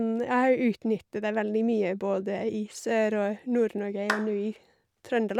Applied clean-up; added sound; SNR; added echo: none; Clapping; 10 dB; none.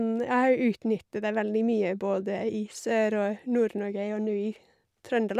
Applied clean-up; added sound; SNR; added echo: none; none; none; none.